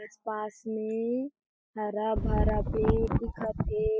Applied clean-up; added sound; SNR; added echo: classical method spectral subtraction.